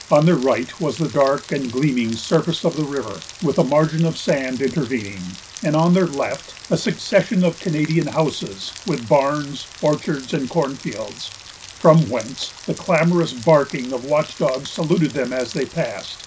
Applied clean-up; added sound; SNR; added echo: none; Rain; 18 dB; none.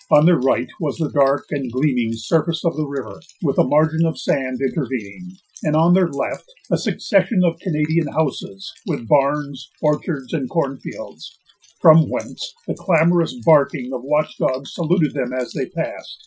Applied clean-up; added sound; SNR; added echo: classical method Wiener filter.